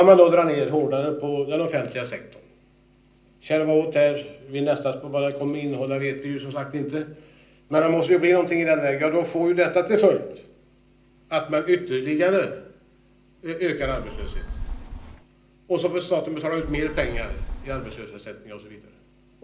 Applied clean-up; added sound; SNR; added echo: none; Telephone; 9 dB; reverberation time 0.5 s.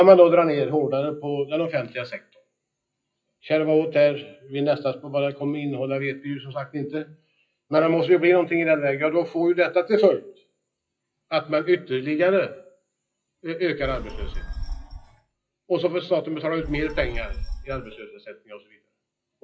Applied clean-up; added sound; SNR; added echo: classical method WPE with log-MMSE.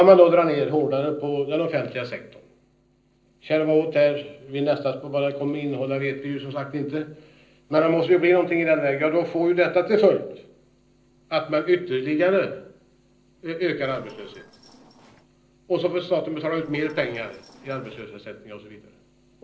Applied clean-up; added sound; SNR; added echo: neural separator model SepFormer DNS4.